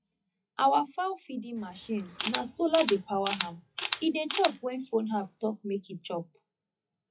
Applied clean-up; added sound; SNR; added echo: classical method WPE with log-MMSE.